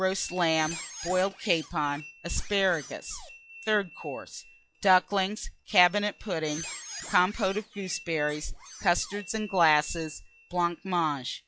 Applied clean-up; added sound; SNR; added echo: classical method log-MMSE.